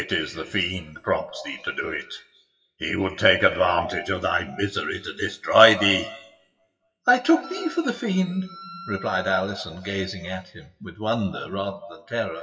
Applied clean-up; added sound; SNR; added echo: classical method WPE with log-MMSE.